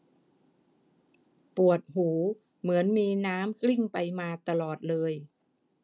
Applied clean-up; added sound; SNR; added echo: none; none; none; none.